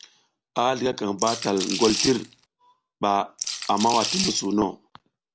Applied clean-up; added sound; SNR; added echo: none; Rattle / Rattle (instrument); 4 dB; none.